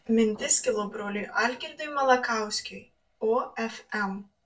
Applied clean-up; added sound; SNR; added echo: neural separator model SepFormer DNS4.